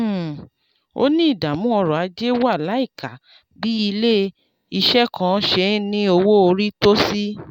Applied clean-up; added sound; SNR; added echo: none; none; none; none.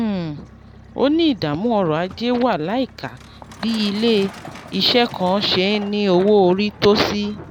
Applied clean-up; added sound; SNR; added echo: none; Truck; 19 dB; none.